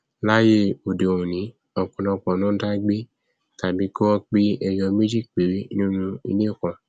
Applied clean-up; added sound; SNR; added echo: none; none; none; none.